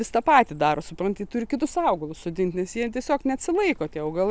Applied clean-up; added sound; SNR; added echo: none; none; none; none.